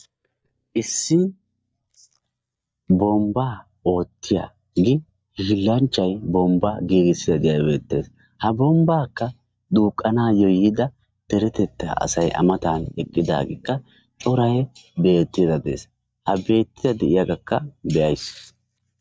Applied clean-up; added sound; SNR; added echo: neural mask model DeepFilterNet 3.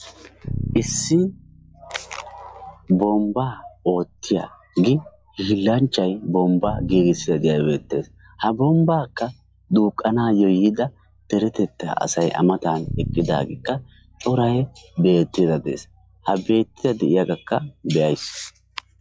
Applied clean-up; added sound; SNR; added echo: classical method log-MMSE.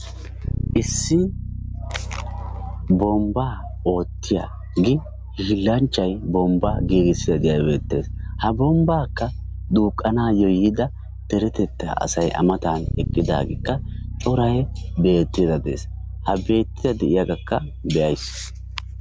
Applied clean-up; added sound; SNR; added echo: none; Bass guitar; 8 dB; none.